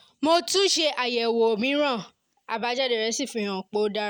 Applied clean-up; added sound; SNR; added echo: none; none; none; none.